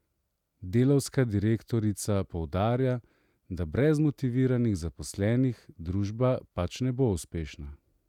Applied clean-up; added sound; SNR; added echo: none; none; none; none.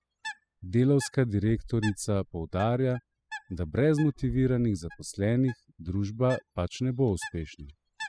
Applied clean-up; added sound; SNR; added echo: classical method spectral subtraction.